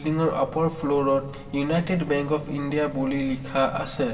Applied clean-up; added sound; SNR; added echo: none; none; none; reverberation time 1.7 s.